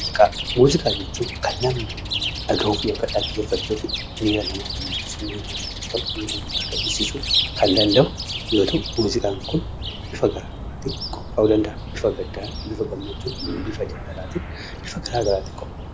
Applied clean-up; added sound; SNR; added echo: none; Chirp, tweet; 5 dB; none.